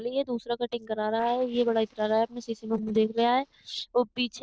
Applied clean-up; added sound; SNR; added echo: neural separator model SepFormer DNS4.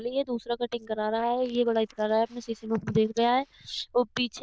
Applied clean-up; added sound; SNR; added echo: neural diffusion model UNIVERSE++.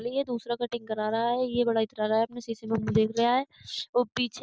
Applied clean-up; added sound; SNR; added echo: none; none; none; none.